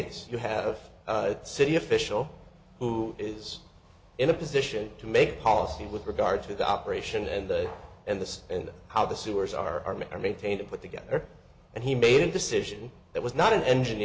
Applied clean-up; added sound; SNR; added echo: none; none; none; none.